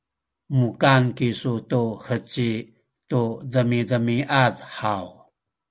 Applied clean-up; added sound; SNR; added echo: none; none; none; none.